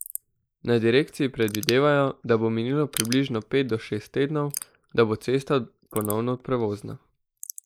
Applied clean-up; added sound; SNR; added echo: neural mask model Resemble Enhance denoiser.